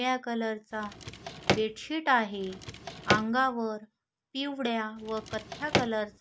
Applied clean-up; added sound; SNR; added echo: none; Drawer open or close; 2 dB; none.